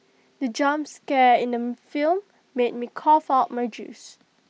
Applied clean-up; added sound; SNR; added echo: none; none; none; none.